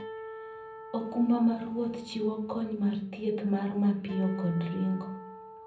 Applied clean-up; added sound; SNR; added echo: none; Acoustic guitar; 15 dB; reverberation time 0.6 s.